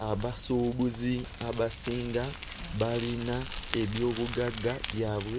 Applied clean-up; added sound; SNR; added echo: none; Bicycle; 9 dB; none.